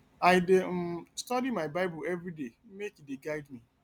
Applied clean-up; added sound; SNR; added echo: none; none; none; none.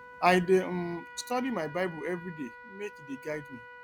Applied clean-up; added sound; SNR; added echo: none; Trumpet; 16 dB; none.